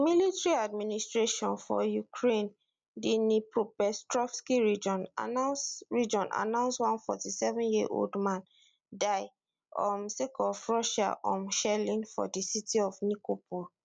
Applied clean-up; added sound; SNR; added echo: none; none; none; none.